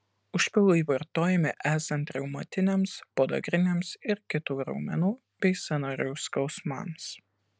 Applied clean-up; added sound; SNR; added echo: none; none; none; none.